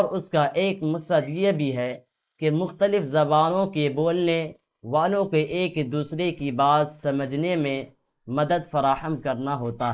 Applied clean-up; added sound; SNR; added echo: neural mask model Resemble Enhance denoiser.